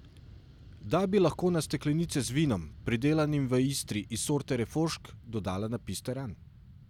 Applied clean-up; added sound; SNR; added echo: none; Fixed-wing aircraft, airplane; 19 dB; none.